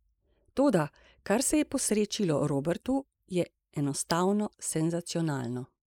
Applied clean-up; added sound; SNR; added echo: neural mask model Resemble Enhance denoiser.